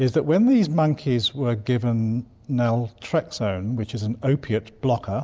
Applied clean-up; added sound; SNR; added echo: none; none; none; none.